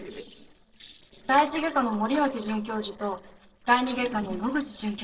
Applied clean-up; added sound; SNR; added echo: neural separator model SepFormer DNS4.